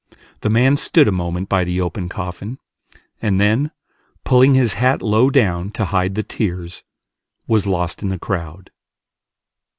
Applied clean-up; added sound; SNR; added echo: none; none; none; none.